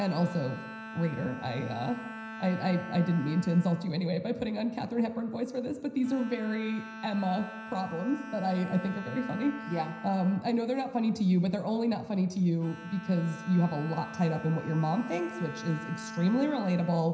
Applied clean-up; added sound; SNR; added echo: none; Bowed string instrument; 14 dB; reverberation time 0.9 s.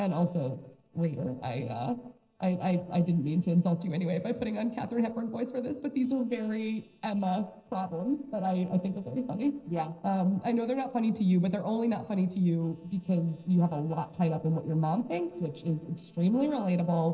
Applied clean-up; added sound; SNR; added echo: neural separator model SepFormer DNS4.